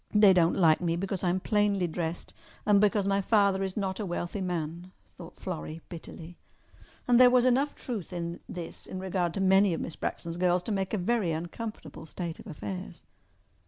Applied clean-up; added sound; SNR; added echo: none; none; none; none.